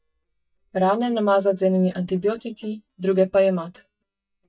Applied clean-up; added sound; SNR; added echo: neural mask model DeepFilterNet 3.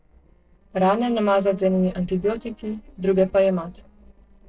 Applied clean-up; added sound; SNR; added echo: neural separator model SepFormer DNS4.